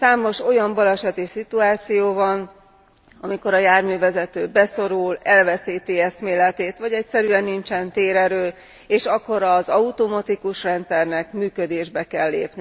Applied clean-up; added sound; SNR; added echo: none; none; none; none.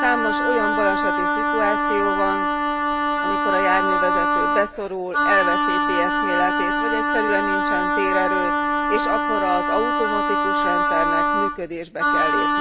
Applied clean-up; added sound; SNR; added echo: none; Wind instrument, woodwind instrument; -5 dB; none.